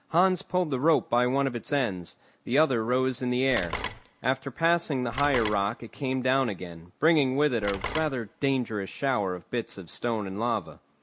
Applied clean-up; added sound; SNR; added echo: none; Telephone; 11 dB; none.